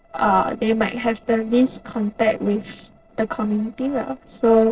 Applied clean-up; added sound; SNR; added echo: neural separator model SepFormer DNS4.